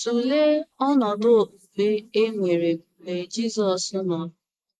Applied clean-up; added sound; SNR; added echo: neural mask model Resemble Enhance denoiser.